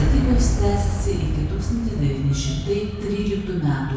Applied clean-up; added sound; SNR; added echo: none; Boom; 0 dB; reverberation time 1.0 s.